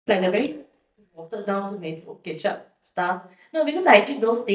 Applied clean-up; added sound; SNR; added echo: neural mask model DeepFilterNet 3.